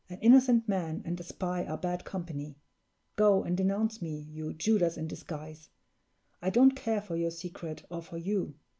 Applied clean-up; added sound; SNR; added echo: none; none; none; none.